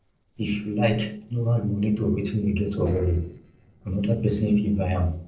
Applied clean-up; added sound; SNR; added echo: neural separator model SepFormer DNS4.